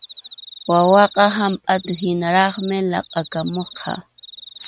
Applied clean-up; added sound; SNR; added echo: neural mask model RNNoise.